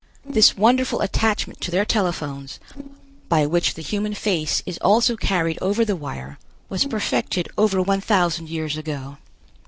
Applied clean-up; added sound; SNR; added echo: neural separator model SepFormer DNS4.